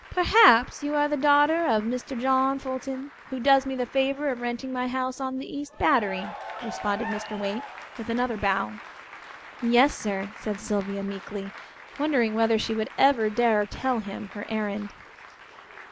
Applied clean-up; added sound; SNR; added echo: none; Applause / Cheering; 16 dB; none.